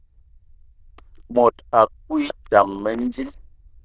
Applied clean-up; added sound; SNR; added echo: neural diffusion model UNIVERSE++.